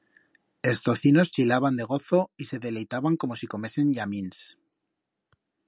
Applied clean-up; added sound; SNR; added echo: none; none; none; none.